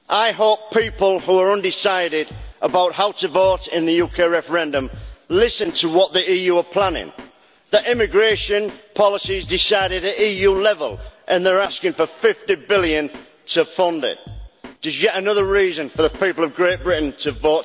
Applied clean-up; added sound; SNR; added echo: none; Drum kit; 20 dB; none.